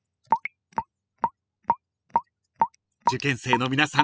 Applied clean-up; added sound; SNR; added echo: classical method spectral subtraction.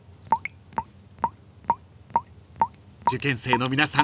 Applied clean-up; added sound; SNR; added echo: none; Raindrop / Drip; -1 dB; none.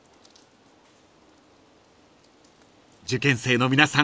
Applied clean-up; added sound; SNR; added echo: none; none; none; none.